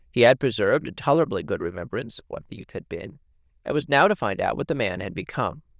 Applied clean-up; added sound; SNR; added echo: neural diffusion model UNIVERSE++.